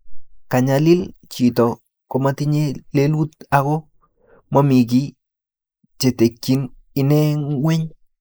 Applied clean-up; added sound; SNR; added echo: neural mask model Resemble Enhance denoiser.